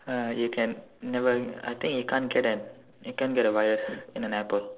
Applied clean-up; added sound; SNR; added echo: neural separator model SepFormer DNS4.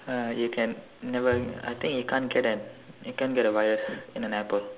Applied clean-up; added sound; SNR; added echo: none; Bowed string instrument; 17 dB; none.